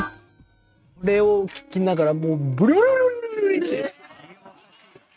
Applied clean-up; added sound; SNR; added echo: neural mask model RNNoise.